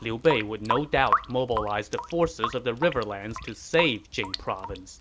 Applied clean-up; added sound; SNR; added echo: none; Drip / Sink (filling or washing) / Water tap, faucet; 6 dB; none.